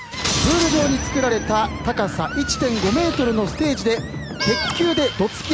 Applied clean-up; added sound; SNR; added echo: none; Screech; 16 dB; none.